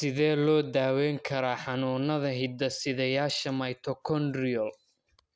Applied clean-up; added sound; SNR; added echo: none; none; none; none.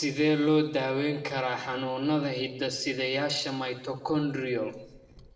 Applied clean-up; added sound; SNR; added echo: neural separator model SepFormer DNS4.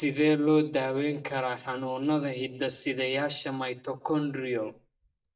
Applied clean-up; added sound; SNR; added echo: neural mask model DeepFilterNet 3.